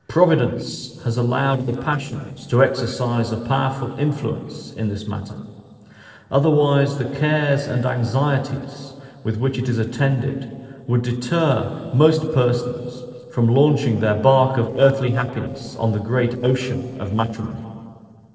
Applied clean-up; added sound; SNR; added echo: neural separator model SepFormer DNS4.